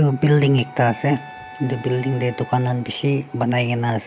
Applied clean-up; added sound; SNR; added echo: none; Wind instrument, woodwind instrument + Trumpet; 19 dB; none.